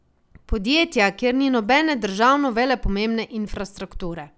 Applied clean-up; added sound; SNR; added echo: none; none; none; none.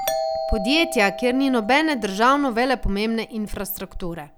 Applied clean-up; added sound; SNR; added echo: none; Doorbell; 9 dB; none.